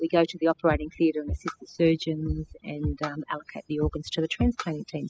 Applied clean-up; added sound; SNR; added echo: classical method spectral subtraction.